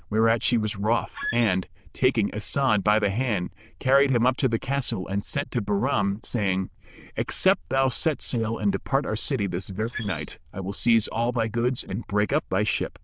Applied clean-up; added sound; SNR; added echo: neural diffusion model UNIVERSE++.